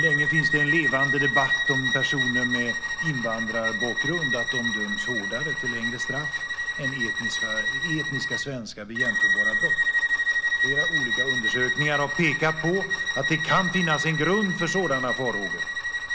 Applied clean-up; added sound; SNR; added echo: none; Bowed string instrument; -3 dB; none.